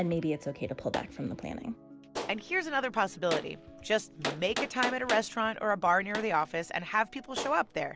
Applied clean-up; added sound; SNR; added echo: none; Gunshot, gunfire; 10 dB; none.